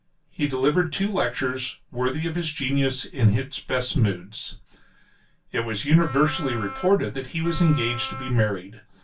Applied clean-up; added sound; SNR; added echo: none; Wind instrument, woodwind instrument; 12 dB; reverberation time 0.2 s.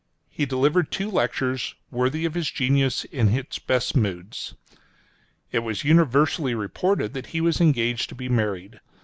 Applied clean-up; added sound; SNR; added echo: none; none; none; none.